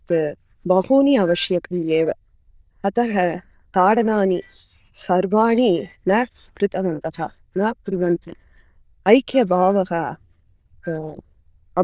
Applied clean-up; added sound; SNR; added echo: neural diffusion model UNIVERSE++.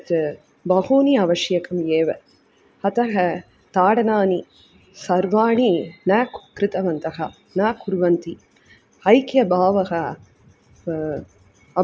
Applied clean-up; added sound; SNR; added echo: none; none; none; none.